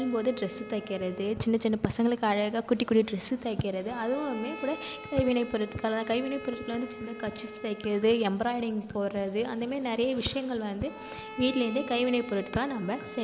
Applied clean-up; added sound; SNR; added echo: none; Bowed string instrument; 16 dB; none.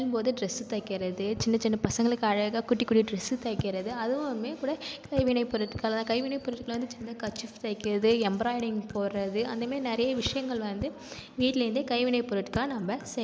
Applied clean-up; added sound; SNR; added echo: none; none; none; none.